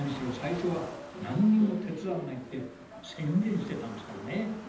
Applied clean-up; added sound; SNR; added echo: none; Waves, surf; 16 dB; reverberation time 0.8 s.